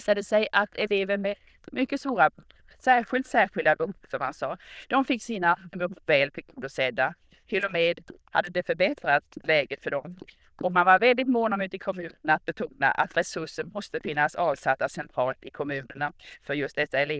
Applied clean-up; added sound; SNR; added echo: neural diffusion model UNIVERSE++.